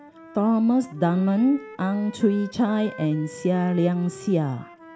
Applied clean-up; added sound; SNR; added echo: none; Wind instrument, woodwind instrument; 19 dB; none.